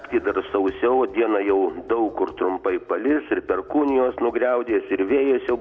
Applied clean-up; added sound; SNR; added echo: none; none; none; none.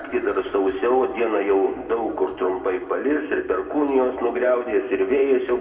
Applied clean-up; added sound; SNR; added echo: none; none; none; reverberation time 1.7 s.